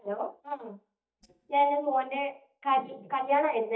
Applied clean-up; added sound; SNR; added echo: neural mask model DeepFilterNet 3.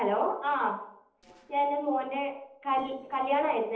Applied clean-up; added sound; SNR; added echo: neural separator model SepFormer DNS4.